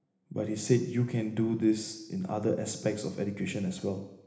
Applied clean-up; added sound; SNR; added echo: none; none; none; reverberation time 1.1 s.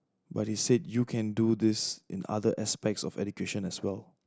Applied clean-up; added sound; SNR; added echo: none; none; none; none.